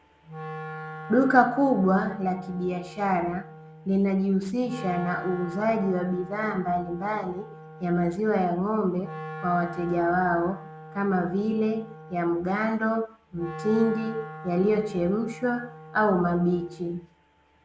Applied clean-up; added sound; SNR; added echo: none; Wind instrument, woodwind instrument; 15 dB; none.